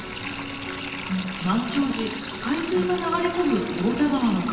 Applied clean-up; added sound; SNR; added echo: none; Sink (filling or washing); 11 dB; reverberation time 1.0 s.